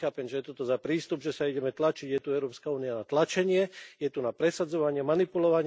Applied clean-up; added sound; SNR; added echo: none; none; none; none.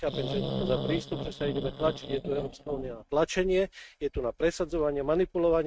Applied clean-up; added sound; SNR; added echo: neural mask model RNNoise.